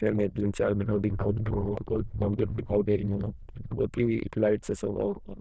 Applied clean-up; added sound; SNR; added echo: neural diffusion model UNIVERSE++.